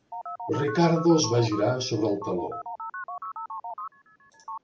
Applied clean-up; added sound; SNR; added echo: none; Telephone; 10 dB; none.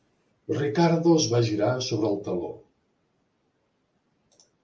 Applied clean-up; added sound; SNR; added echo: none; none; none; none.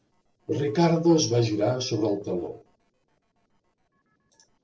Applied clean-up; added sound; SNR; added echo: neural separator model SepFormer DNS4.